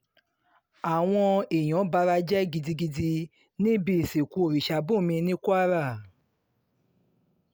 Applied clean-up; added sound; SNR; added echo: none; none; none; none.